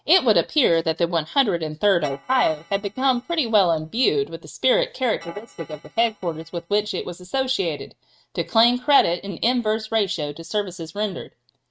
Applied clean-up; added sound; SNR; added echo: neural mask model RNNoise.